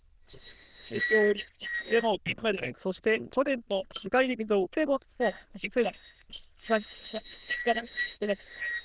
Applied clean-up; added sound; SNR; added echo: neural diffusion model UNIVERSE++.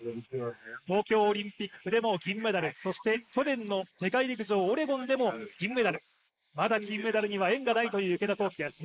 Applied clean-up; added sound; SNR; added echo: neural mask model Resemble Enhance denoiser.